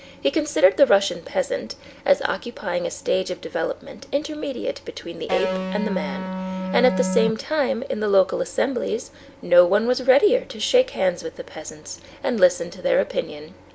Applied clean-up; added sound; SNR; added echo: none; Electric guitar; 3 dB; none.